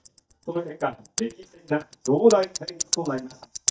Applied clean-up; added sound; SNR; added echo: neural mask model DeepFilterNet 3.